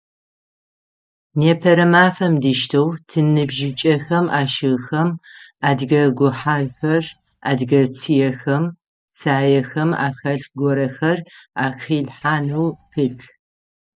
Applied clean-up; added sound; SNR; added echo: neural mask model DeepFilterNet 3.